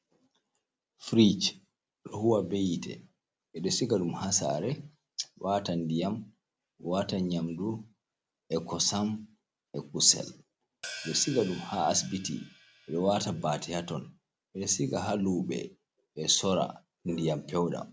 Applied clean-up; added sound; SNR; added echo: none; Hi-hat; 16 dB; none.